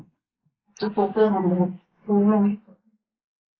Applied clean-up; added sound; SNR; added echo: neural mask model Resemble Enhance denoiser.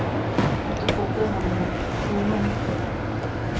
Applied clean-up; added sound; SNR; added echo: none; Thunder / Rain + Fireworks; 7 dB; none.